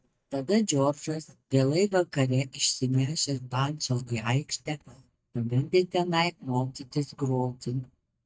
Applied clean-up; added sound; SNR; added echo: neural mask model DeepFilterNet 3.